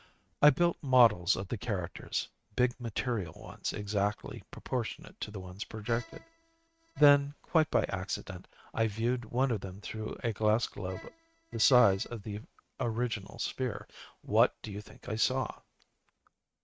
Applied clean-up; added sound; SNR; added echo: neural mask model RNNoise.